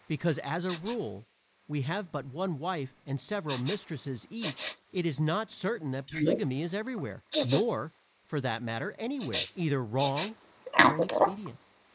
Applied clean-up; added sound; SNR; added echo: neural mask model Resemble Enhance denoiser.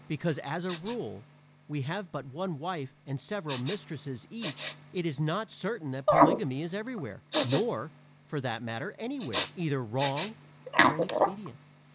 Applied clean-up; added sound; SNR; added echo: none; Respiratory sounds; -2 dB; none.